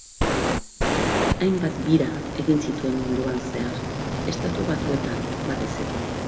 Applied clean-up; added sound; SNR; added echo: none; Fire; 0 dB; reverberation time 1.6 s.